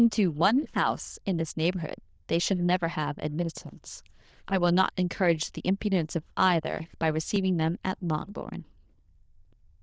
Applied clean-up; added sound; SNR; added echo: neural diffusion model UNIVERSE++.